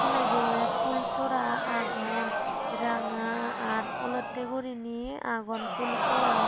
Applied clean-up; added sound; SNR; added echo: none; Crowd; -3 dB; none.